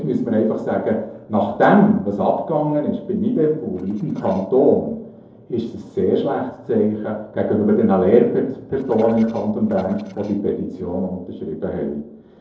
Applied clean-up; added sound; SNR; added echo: neural separator model SepFormer DNS4.